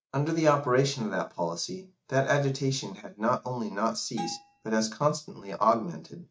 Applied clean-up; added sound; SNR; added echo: neural mask model RNNoise.